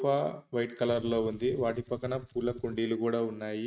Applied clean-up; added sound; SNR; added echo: neural mask model RNNoise.